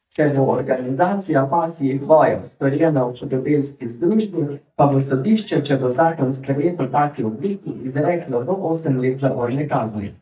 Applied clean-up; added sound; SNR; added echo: neural mask model DeepFilterNet 3.